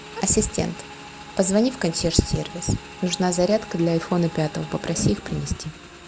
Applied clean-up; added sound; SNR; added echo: none; Motorcycle / Engine; 16 dB; none.